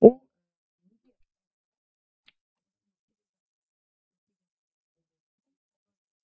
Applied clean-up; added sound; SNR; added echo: neural mask model DeepFilterNet 3.